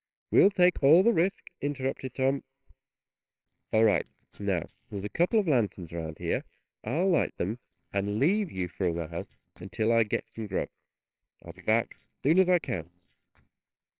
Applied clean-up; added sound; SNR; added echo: neural separator model SepFormer WHAMR!.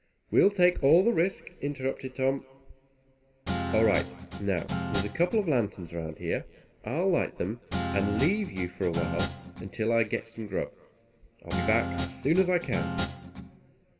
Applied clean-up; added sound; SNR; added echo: none; Guitar; 5 dB; reverberation time 2.8 s.